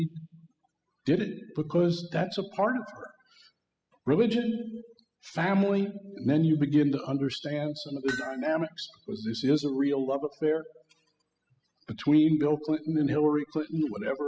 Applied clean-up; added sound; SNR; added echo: classical method spectral subtraction.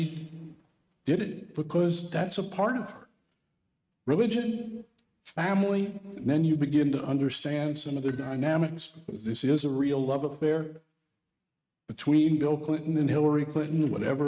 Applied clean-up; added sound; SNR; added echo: neural mask model RNNoise.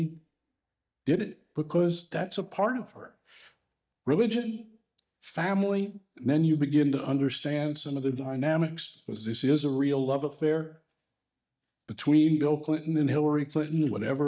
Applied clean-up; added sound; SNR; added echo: neural mask model DeepFilterNet 3.